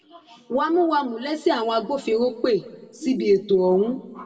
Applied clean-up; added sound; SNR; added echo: none; none; none; reverberation time 1.1 s.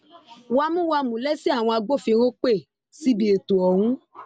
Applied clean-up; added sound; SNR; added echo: none; none; none; none.